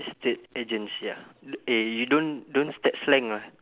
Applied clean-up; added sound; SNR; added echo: none; none; none; none.